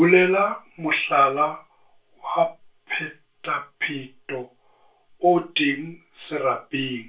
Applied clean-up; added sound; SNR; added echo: none; none; none; reverberation time 0.3 s.